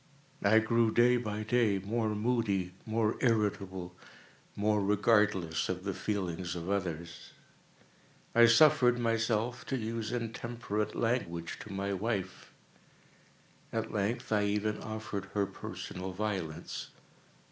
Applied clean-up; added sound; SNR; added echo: none; none; none; none.